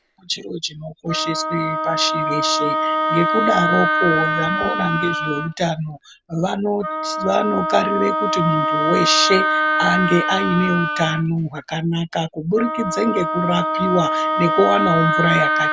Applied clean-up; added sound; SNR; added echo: none; Wind instrument, woodwind instrument; 0 dB; none.